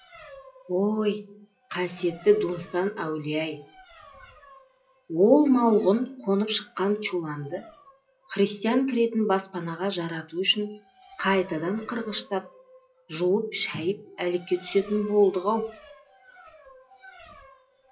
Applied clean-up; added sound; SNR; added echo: classical method WPE with log-MMSE.